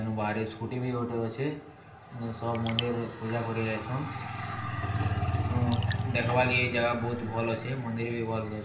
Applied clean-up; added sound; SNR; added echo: none; Raindrop / Drip; 18 dB; reverberation time 0.7 s.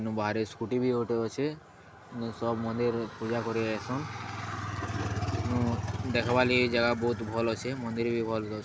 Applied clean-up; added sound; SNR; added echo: none; none; none; none.